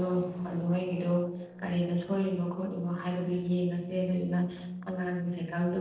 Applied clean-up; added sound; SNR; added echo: neural separator model SepFormer DNS4.